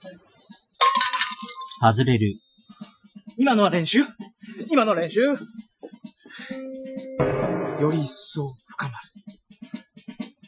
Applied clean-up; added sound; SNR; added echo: classical method Wiener filter.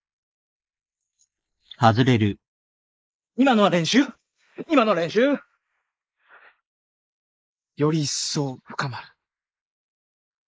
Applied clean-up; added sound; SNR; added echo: neural mask model Resemble Enhance denoiser.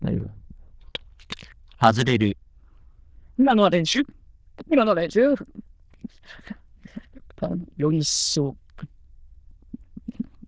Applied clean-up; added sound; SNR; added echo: neural diffusion model UNIVERSE++.